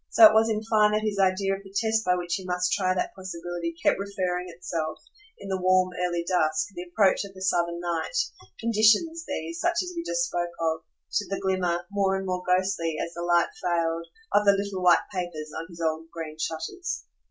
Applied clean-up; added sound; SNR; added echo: none; none; none; none.